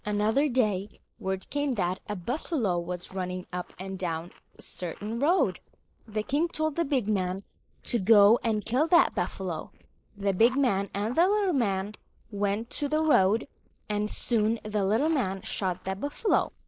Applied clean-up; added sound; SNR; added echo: neural mask model Resemble Enhance denoiser.